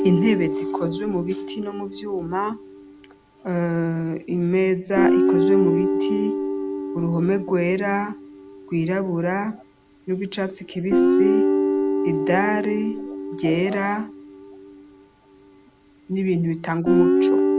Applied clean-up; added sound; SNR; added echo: none; Guitar; -1 dB; none.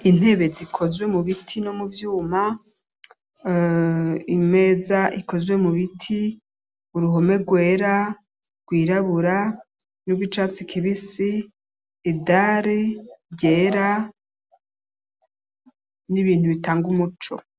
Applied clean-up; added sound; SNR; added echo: none; none; none; none.